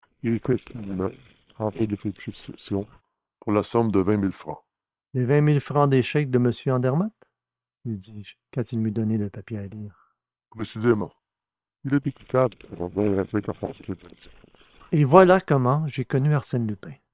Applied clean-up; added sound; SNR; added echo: neural separator model SepFormer WHAM!.